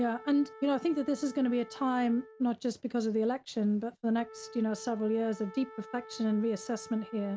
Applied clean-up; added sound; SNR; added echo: none; Wind instrument, woodwind instrument; 19 dB; none.